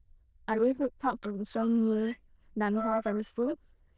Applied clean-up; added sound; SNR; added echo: neural diffusion model UNIVERSE++.